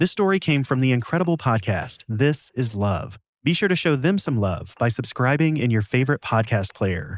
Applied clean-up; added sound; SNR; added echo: neural mask model Resemble Enhance denoiser.